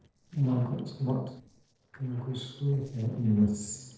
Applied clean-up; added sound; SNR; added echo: neural separator model SepFormer DNS4.